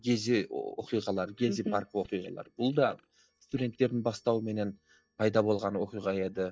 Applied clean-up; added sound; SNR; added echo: neural mask model DeepFilterNet 3.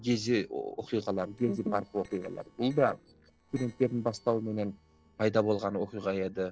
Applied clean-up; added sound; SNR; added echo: neural separator model SepFormer DNS4.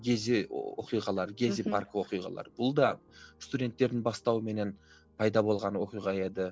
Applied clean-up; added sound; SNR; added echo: none; none; none; none.